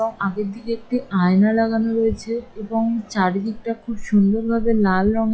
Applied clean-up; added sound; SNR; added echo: classical method log-MMSE.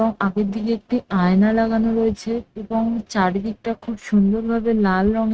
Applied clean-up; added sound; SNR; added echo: neural mask model RNNoise.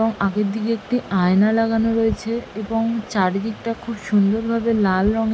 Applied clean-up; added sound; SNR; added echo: none; none; none; none.